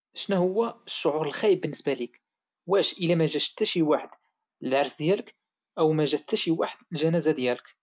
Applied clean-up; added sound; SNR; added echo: none; none; none; none.